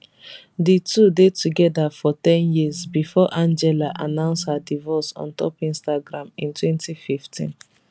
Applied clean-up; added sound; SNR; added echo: none; Telephone; 19 dB; none.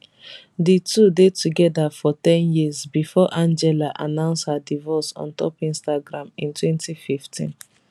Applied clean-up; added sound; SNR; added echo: none; none; none; none.